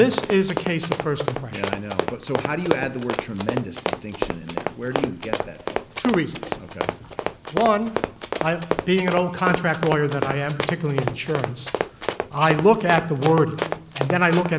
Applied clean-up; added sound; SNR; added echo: none; Run; 5 dB; none.